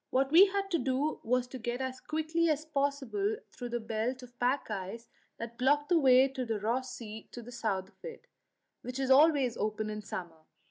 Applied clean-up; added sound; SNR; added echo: none; none; none; none.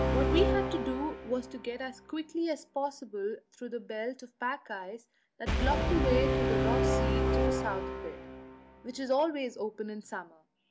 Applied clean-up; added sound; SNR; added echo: none; Brass instrument; -2 dB; none.